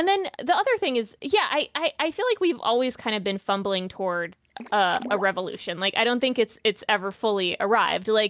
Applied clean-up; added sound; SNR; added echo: none; Water / Splash, splatter; 18 dB; none.